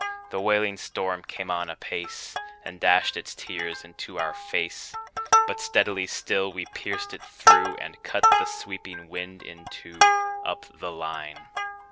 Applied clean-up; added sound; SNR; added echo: none; Plucked string instrument; -3 dB; none.